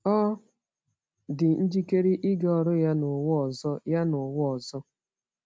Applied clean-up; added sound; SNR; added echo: none; none; none; none.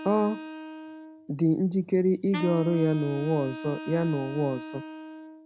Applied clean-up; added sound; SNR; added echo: none; Wind instrument, woodwind instrument; 12 dB; none.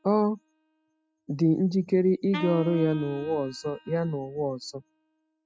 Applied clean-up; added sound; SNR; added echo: classical method spectral subtraction.